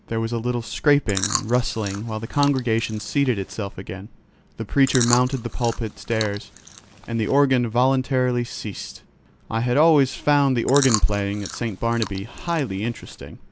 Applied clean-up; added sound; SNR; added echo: none; Chewing, mastication; 10 dB; none.